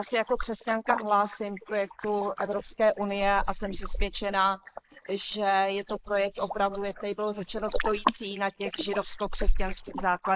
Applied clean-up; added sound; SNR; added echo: neural mask model Resemble Enhance denoiser.